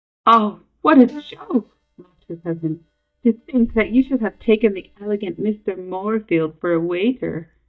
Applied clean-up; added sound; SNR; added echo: neural mask model DeepFilterNet 3.